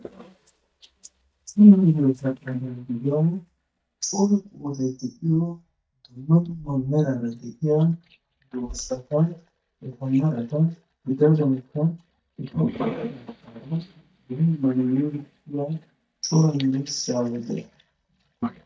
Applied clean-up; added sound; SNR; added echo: neural mask model DeepFilterNet 3.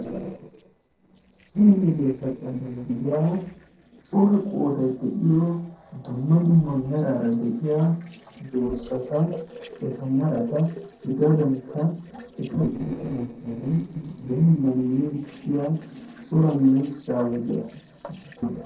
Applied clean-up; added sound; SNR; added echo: neural separator model SepFormer DNS4.